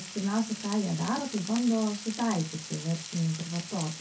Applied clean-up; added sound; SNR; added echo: none; Frying (food); 11 dB; reverberation time 0.3 s.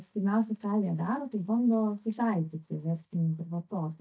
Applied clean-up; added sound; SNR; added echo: neural mask model DeepFilterNet 3.